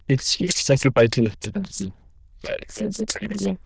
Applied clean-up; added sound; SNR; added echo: neural diffusion model UNIVERSE++.